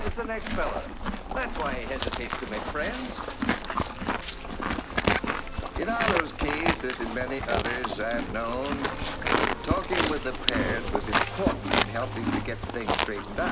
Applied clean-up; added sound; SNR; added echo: none; Livestock, farm animals, working animals; -4 dB; none.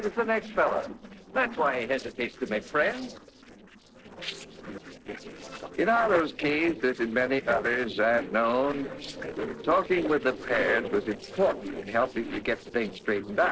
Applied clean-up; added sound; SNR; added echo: neural separator model SepFormer DNS4.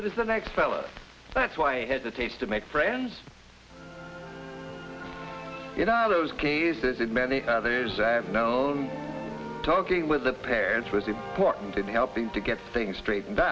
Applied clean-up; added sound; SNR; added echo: none; none; none; none.